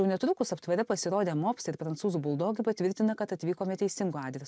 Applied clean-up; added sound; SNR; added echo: none; none; none; none.